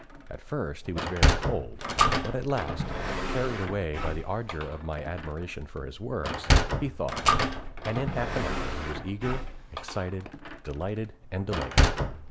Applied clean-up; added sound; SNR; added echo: none; Sliding door; -5 dB; none.